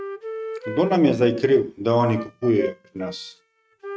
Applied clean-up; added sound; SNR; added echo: neural mask model RNNoise.